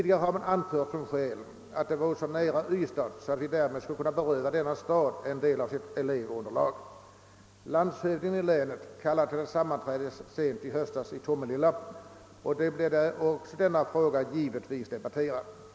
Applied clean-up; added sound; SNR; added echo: none; none; none; none.